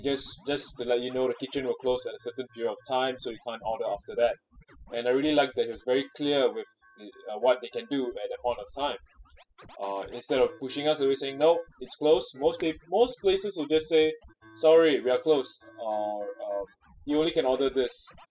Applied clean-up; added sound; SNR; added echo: classical method spectral subtraction.